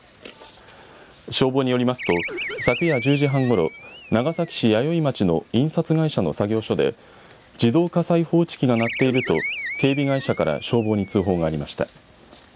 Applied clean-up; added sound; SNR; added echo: none; Animal; 10 dB; none.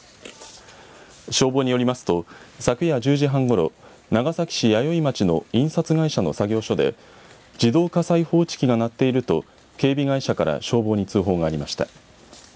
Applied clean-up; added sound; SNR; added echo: none; none; none; none.